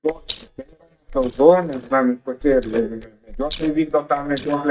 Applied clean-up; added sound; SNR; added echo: neural mask model DeepFilterNet 3.